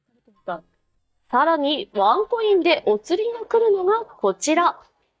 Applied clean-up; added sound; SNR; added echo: neural mask model DeepFilterNet 3.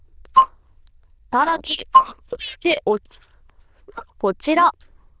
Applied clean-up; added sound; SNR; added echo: neural diffusion model UNIVERSE++.